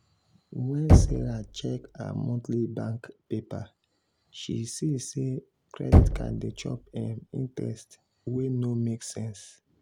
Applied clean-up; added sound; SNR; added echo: none; Knock; -3 dB; none.